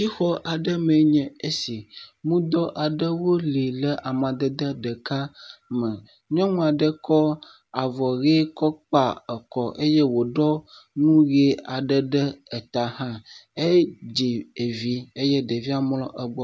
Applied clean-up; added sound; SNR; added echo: none; none; none; none.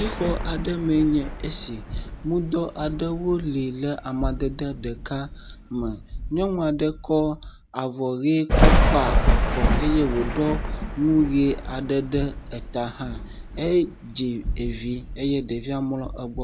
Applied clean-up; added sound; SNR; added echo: none; Thunder; 1 dB; none.